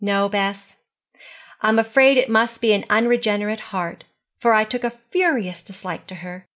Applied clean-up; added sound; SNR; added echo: none; none; none; none.